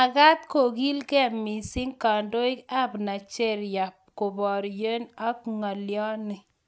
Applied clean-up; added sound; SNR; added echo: none; none; none; none.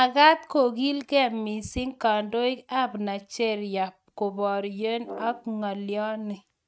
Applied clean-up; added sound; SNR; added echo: neural mask model RNNoise.